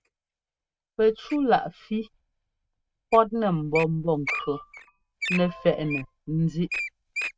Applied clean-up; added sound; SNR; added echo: neural mask model RNNoise.